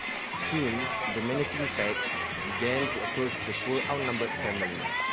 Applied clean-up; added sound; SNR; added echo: none; Crowd; -1 dB; none.